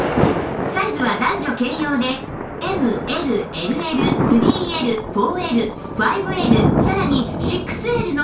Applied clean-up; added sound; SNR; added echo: none; Thunder; 0 dB; reverberation time 0.3 s.